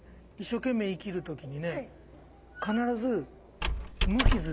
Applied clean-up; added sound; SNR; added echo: none; Squeak; 0 dB; none.